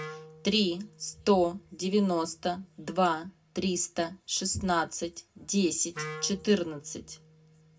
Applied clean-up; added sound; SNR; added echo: none; Wind instrument, woodwind instrument; 18 dB; reverberation time 0.2 s.